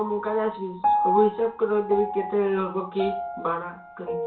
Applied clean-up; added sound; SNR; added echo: none; Piano; 3 dB; reverberation time 0.3 s.